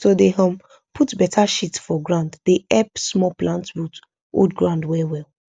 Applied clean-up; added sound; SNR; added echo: none; none; none; none.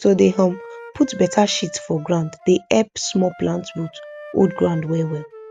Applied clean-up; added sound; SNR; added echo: none; Wind instrument, woodwind instrument; 18 dB; none.